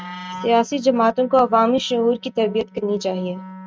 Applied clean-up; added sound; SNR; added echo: neural mask model RNNoise.